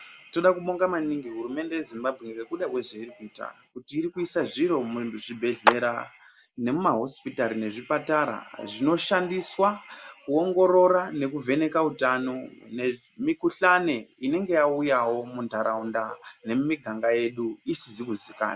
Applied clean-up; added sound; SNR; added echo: none; Clapping; 2 dB; none.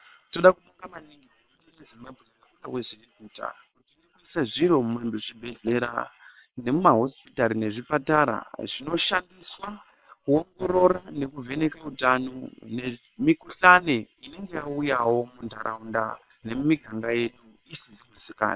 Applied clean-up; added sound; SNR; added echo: neural separator model SepFormer WHAM!.